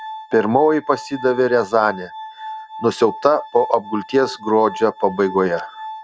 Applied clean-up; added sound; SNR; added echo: none; Glass; 14 dB; none.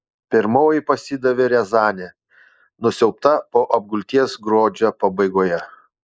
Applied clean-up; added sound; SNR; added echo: neural mask model Resemble Enhance denoiser.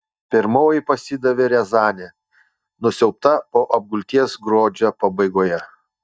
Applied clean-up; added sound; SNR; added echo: neural mask model DeepFilterNet 3.